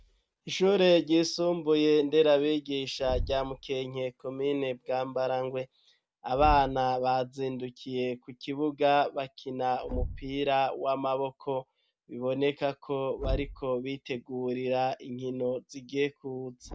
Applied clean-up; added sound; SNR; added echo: none; Thump, thud; 14 dB; none.